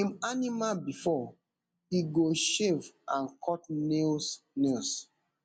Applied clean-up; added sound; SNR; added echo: none; none; none; none.